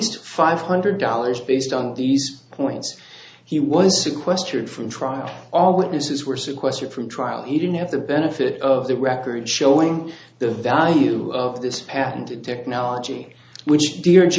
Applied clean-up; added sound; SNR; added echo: none; none; none; none.